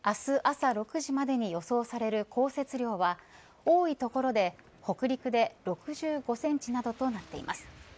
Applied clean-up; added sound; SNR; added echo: none; none; none; none.